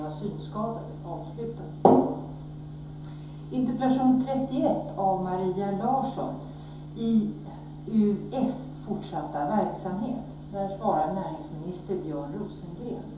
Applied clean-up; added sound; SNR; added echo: none; none; none; reverberation time 2.8 s.